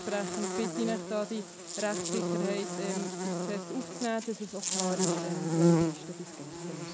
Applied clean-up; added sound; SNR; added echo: none; Buzz; -3 dB; none.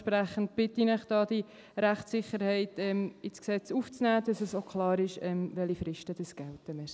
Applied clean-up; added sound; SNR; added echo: none; none; none; none.